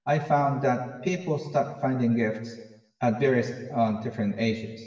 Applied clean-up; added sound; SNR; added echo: none; none; none; reverberation time 1.1 s.